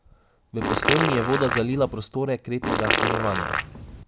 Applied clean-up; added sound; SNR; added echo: none; Fart; -1 dB; none.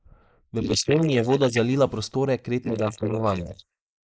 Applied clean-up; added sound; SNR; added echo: neural mask model Resemble Enhance denoiser.